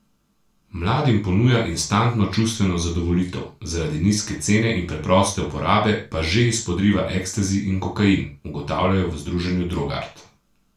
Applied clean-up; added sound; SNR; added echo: none; none; none; reverberation time 0.3 s.